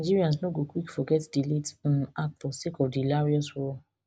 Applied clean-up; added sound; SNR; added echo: none; none; none; none.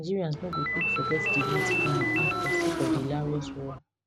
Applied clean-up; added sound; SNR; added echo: none; Motorcycle / Engine + Ringtone; -4 dB; none.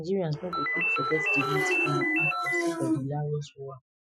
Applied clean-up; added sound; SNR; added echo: classical method Wiener filter.